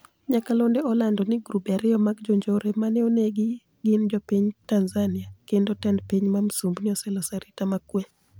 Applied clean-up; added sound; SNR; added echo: none; none; none; none.